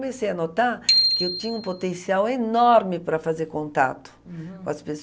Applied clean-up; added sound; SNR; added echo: none; Bicycle bell; 3 dB; none.